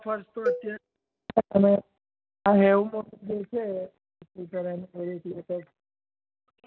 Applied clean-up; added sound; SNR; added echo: none; Cowbell; 7 dB; none.